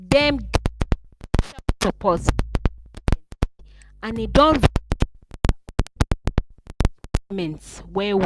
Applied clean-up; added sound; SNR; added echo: none; Bass drum; 15 dB; none.